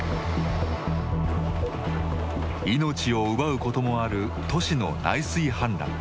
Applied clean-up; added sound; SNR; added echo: none; none; none; none.